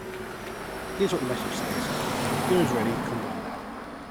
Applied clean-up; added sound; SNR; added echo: none; Car passing by / Traffic noise, roadway noise; -1 dB; none.